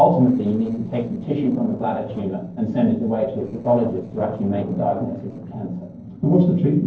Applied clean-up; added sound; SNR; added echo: neural separator model SepFormer DNS4.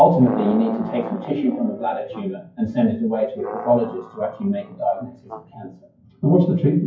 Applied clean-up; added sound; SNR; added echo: classical method WPE with log-MMSE.